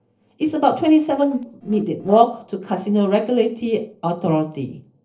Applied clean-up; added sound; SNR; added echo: neural separator model SepFormer DNS4.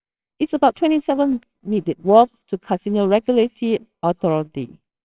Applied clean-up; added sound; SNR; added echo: neural separator model SepFormer WHAMR!.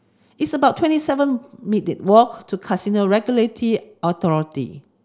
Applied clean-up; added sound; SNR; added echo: none; none; none; none.